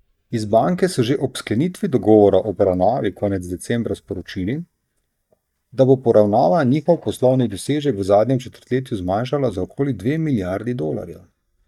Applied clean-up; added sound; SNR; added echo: neural mask model DeepFilterNet 3.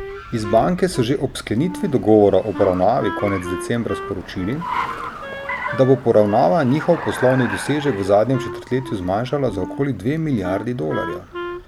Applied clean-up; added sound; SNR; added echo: none; Car + Wind instrument, woodwind instrument; 11 dB; none.